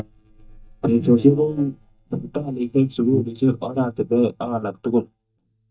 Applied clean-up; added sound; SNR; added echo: neural mask model DeepFilterNet 3.